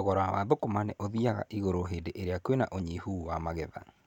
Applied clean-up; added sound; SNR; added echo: none; none; none; none.